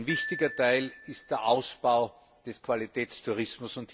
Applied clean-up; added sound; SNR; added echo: none; Glockenspiel; 13 dB; none.